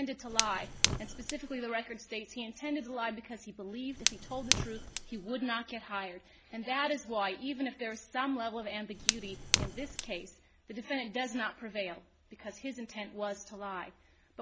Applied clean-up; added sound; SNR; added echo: none; Fire; -3 dB; none.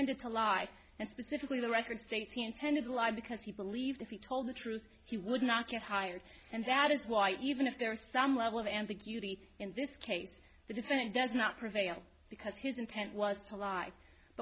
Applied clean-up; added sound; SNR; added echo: none; none; none; none.